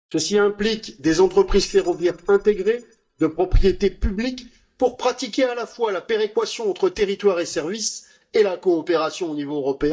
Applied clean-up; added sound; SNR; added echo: neural mask model DeepFilterNet 3.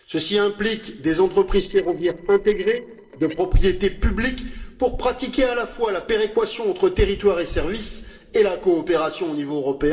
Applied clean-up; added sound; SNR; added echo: neural separator model SepFormer DNS4.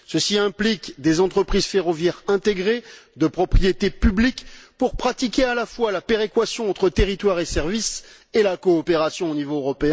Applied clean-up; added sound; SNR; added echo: none; none; none; none.